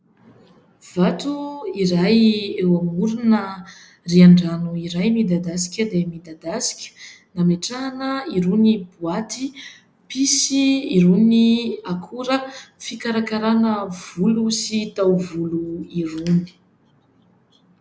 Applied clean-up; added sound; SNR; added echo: none; none; none; none.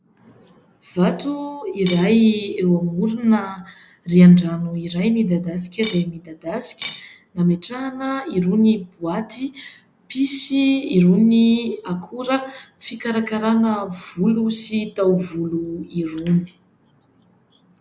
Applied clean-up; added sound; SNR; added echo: none; Cutlery, silverware / Dishes, pots, and pans; 14 dB; none.